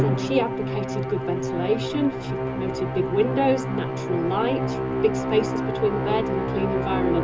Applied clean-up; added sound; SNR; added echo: none; Musical instrument; 0 dB; reverberation time 0.2 s.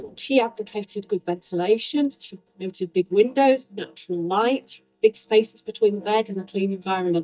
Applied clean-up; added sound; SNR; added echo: neural mask model DeepFilterNet 3.